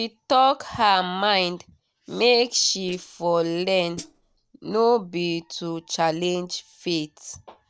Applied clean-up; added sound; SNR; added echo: neural separator model SepFormer DNS4.